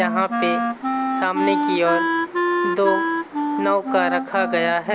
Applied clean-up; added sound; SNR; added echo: none; Wind instrument, woodwind instrument; 0 dB; none.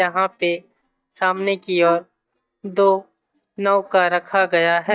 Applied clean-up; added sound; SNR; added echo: neural mask model DeepFilterNet 3.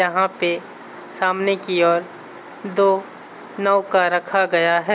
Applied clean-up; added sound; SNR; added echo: none; none; none; none.